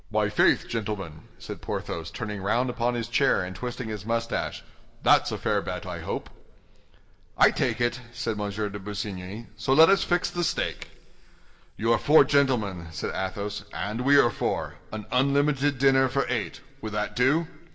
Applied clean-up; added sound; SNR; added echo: none; none; none; reverberation time 1.6 s.